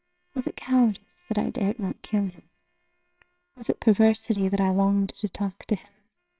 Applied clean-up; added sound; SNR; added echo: neural separator model SepFormer WHAMR!.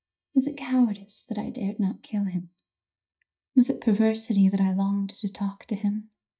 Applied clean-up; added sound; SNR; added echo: neural mask model DeepFilterNet 3.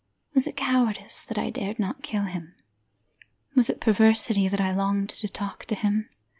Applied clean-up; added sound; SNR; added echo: none; none; none; none.